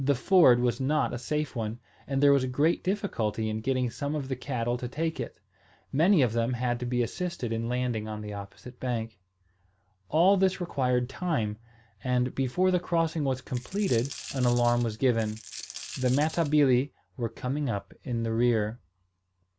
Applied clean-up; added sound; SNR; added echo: none; Coin (dropping); 15 dB; none.